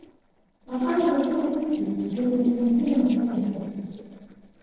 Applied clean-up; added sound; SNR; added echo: neural separator model SepFormer DNS4.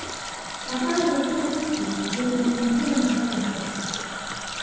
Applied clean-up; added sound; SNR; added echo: none; Water tap, faucet; 6 dB; reverberation time 2.0 s.